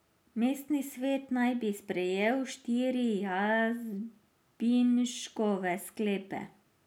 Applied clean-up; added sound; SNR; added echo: none; none; none; none.